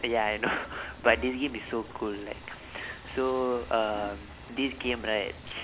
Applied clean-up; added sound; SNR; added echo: none; Frying (food) / Dishes, pots, and pans; 14 dB; none.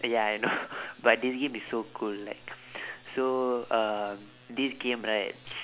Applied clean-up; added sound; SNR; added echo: none; none; none; none.